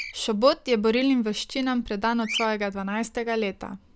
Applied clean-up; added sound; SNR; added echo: none; Bird vocalization, bird call, bird song; 15 dB; none.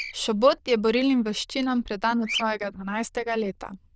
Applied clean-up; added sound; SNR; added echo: neural diffusion model UNIVERSE++.